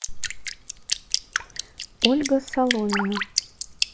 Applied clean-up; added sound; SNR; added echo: none; Drip; 2 dB; none.